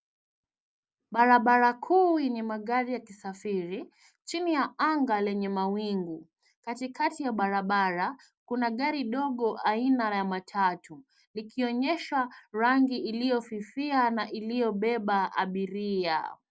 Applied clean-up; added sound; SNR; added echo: none; none; none; none.